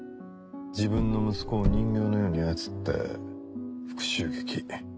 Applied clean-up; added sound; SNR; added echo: none; Car; 0 dB; none.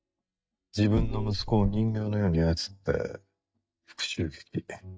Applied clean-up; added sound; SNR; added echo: neural mask model DeepFilterNet 3.